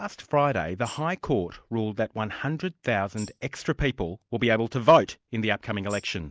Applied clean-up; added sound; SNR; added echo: none; Tambourine; 19 dB; none.